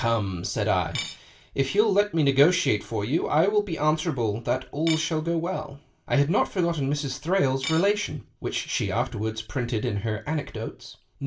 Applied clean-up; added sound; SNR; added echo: none; Cutlery, silverware / Dishes, pots, and pans; 10 dB; reverberation time 0.3 s.